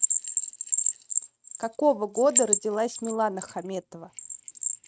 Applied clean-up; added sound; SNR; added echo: neural mask model RNNoise.